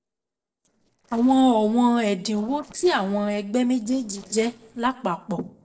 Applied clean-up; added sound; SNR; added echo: neural separator model SepFormer DNS4.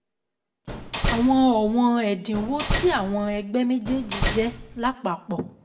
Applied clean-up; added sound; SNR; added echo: none; Slam; 4 dB; reverberation time 0.5 s.